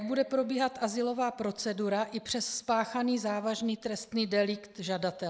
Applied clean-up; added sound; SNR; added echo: neural mask model Resemble Enhance denoiser.